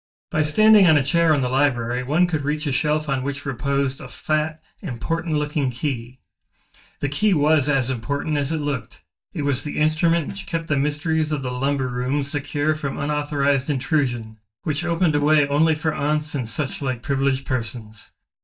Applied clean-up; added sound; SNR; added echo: neural mask model DeepFilterNet 3.